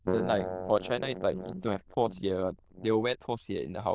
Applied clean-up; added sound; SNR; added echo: neural diffusion model UNIVERSE++.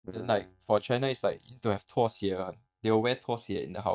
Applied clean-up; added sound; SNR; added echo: neural mask model DeepFilterNet 3.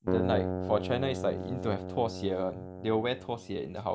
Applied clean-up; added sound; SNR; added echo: none; Keyboard (musical); 4 dB; none.